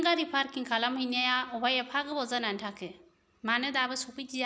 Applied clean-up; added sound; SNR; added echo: none; none; none; none.